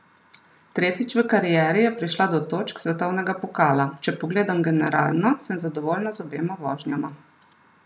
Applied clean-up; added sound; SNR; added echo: none; none; none; none.